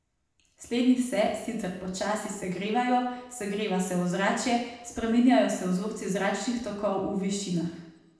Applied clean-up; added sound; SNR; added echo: none; none; none; reverberation time 0.8 s.